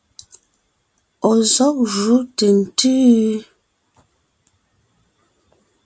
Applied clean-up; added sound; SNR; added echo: none; none; none; none.